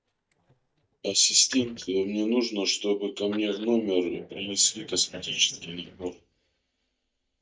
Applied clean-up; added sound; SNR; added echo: neural mask model DeepFilterNet 3.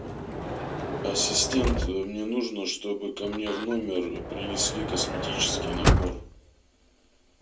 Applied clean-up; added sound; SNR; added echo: none; Sliding door / Motor vehicle (road); 0 dB; reverberation time 0.2 s.